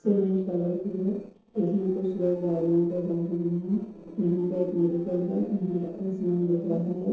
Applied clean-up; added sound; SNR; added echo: neural separator model SepFormer DNS4.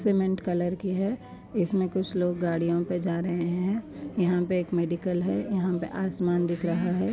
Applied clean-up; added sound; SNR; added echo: none; none; none; none.